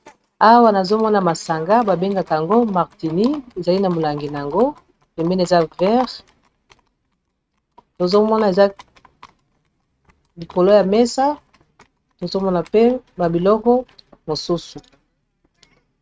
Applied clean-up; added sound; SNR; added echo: neural mask model RNNoise.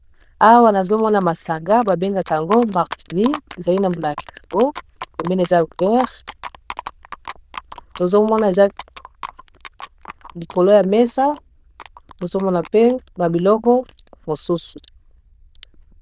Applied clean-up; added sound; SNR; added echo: neural diffusion model UNIVERSE++.